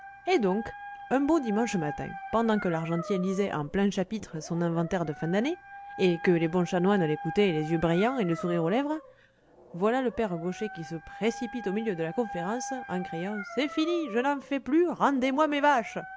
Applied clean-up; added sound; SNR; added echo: none; Dog; 14 dB; none.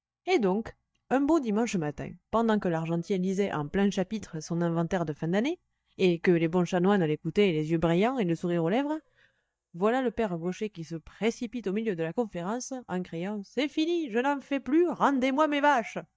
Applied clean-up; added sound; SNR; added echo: neural mask model DeepFilterNet 3.